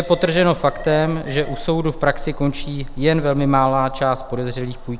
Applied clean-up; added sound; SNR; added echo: none; Alarm; 10 dB; none.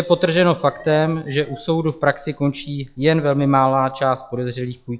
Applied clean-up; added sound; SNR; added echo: classical method log-MMSE.